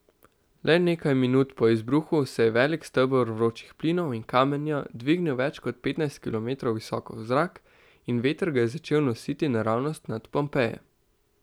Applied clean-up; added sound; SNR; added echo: none; none; none; none.